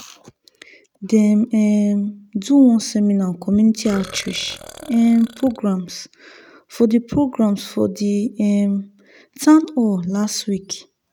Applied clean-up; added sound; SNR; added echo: neural mask model RNNoise.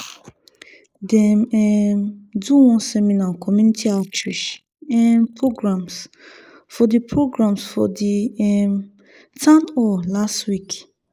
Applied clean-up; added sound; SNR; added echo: neural mask model Resemble Enhance denoiser.